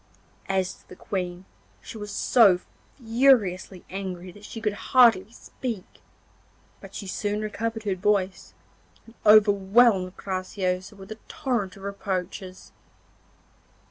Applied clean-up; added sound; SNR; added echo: none; none; none; none.